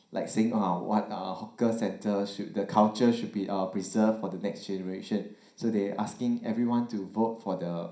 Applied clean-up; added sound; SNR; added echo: none; none; none; reverberation time 0.5 s.